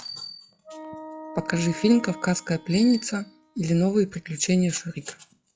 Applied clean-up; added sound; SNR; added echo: classical method log-MMSE.